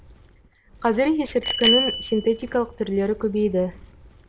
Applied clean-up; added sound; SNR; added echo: none; Bicycle bell; 1 dB; none.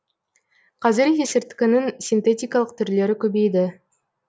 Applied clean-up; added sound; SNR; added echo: none; none; none; none.